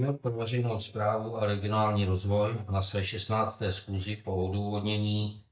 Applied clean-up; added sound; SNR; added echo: neural mask model DeepFilterNet 3.